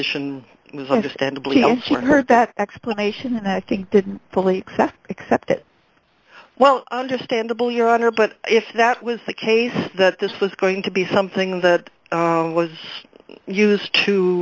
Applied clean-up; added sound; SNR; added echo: none; none; none; none.